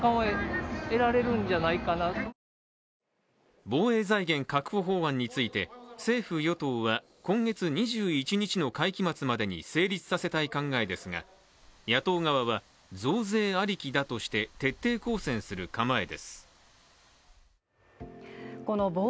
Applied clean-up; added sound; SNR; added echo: none; none; none; none.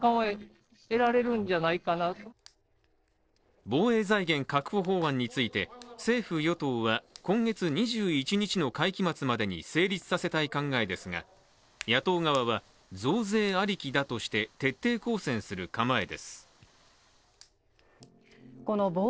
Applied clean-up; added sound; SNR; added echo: neural separator model SepFormer DNS4.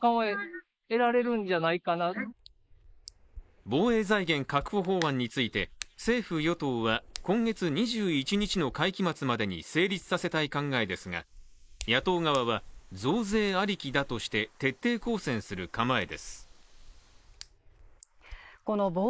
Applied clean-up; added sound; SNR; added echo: neural mask model Resemble Enhance denoiser.